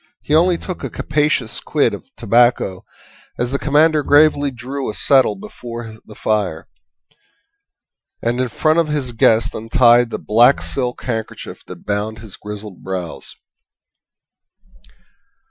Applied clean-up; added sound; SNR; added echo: classical method Wiener filter.